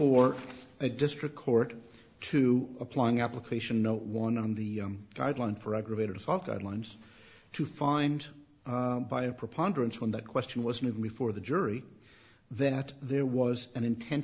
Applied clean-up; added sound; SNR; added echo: none; none; none; none.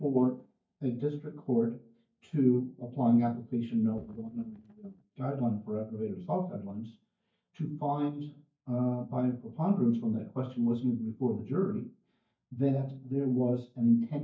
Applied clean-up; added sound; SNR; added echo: neural mask model DeepFilterNet 3.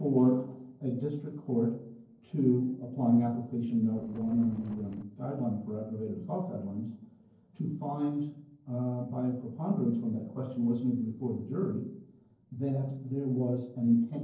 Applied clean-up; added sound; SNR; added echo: neural separator model SepFormer DNS4.